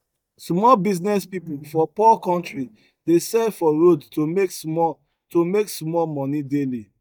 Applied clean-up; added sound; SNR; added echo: neural mask model DeepFilterNet 3.